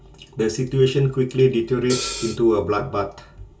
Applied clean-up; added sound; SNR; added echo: none; Hi-hat; 7 dB; reverberation time 0.1 s.